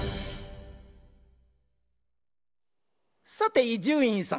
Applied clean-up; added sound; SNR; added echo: none; none; none; none.